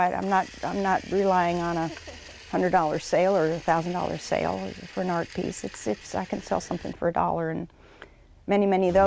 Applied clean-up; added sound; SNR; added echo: none; none; none; none.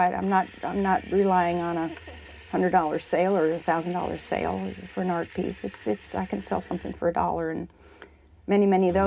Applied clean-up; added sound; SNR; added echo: none; none; none; reverberation time 0.3 s.